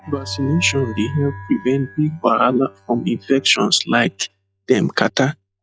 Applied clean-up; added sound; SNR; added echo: classical method log-MMSE.